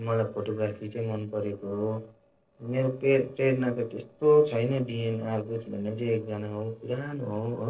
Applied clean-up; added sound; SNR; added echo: neural separator model SepFormer DNS4.